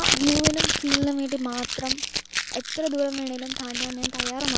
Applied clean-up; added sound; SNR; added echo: none; Packing tape, duct tape; 0 dB; none.